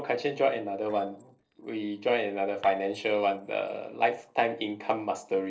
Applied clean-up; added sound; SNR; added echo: neural separator model SepFormer DNS4.